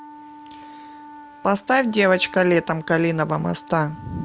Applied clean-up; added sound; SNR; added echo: none; Wind instrument, woodwind instrument; 20 dB; none.